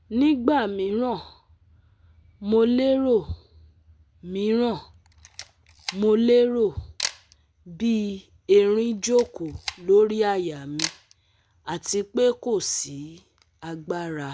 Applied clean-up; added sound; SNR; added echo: none; Camera; 15 dB; none.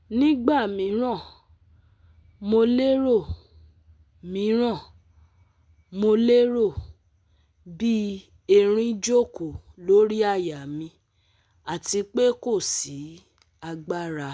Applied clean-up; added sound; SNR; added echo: none; none; none; none.